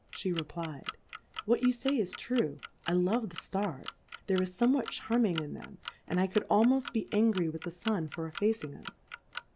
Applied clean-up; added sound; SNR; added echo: none; Clock; 15 dB; none.